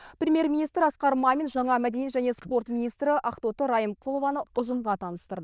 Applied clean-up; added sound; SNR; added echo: neural diffusion model UNIVERSE++.